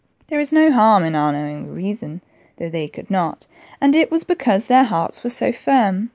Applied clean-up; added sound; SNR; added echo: none; none; none; none.